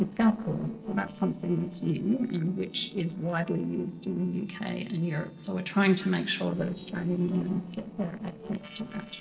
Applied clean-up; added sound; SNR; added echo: neural separator model SepFormer DNS4.